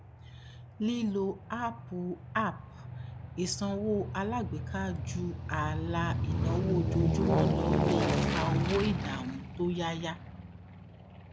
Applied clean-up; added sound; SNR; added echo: none; Aircraft; -1 dB; none.